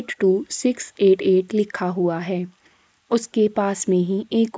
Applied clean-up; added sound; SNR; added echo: neural mask model Resemble Enhance denoiser.